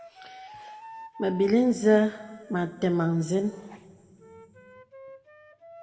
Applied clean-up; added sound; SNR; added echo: none; Wind instrument, woodwind instrument; 20 dB; reverberation time 1.9 s.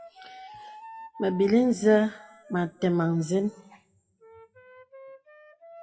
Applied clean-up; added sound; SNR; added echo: classical method WPE with log-MMSE.